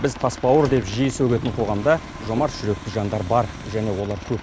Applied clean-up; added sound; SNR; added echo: none; Subway, metro, underground + Aircraft; 12 dB; none.